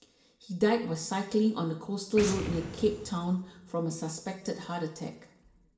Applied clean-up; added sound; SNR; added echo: none; Boom; 12 dB; reverberation time 0.8 s.